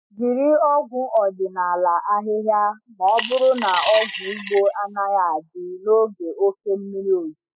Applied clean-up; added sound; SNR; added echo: classical method spectral subtraction.